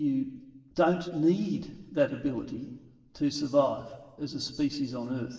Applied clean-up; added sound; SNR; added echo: none; none; none; reverberation time 1.2 s.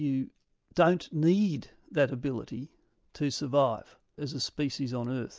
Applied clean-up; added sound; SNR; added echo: none; none; none; none.